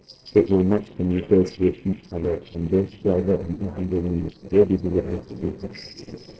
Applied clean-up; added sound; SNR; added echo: neural separator model SepFormer DNS4.